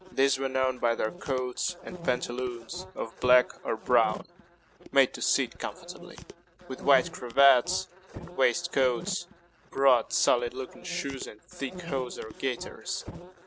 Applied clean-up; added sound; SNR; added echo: none; Insect; 16 dB; none.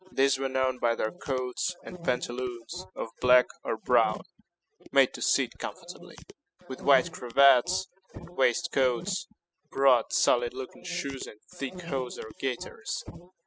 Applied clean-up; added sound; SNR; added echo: classical method spectral subtraction.